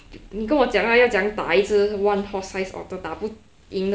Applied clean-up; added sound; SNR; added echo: none; none; none; none.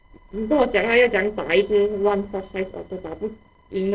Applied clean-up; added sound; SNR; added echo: neural separator model SepFormer DNS4.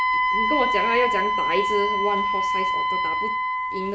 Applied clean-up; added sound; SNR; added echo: none; Wind instrument, woodwind instrument; -5 dB; none.